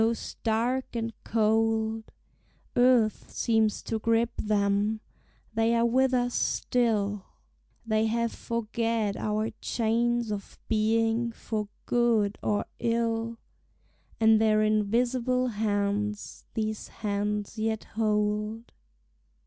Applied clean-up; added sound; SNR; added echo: none; none; none; none.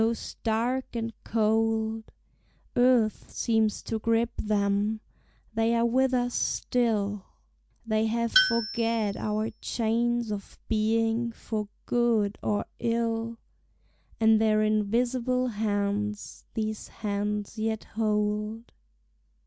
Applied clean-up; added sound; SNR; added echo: none; Tools; 6 dB; none.